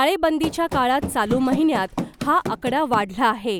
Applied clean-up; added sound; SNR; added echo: none; Run; 9 dB; none.